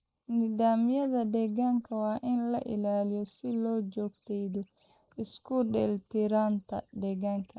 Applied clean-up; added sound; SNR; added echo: neural mask model Resemble Enhance denoiser.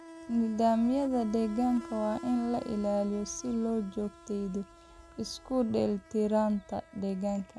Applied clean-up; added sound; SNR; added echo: none; Insect; 18 dB; none.